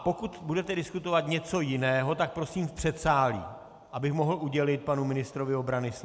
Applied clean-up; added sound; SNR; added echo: none; none; none; none.